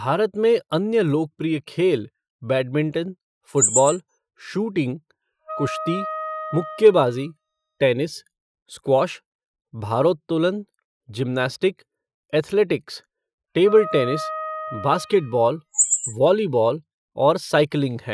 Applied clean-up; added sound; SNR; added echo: classical method Wiener filter.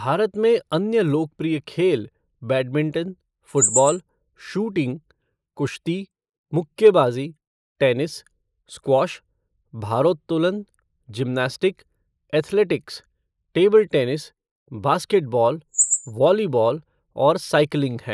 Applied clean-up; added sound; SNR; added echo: neural mask model Resemble Enhance denoiser.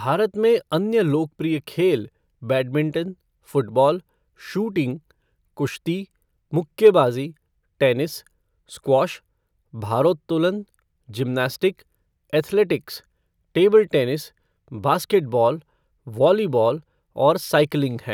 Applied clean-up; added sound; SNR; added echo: none; none; none; none.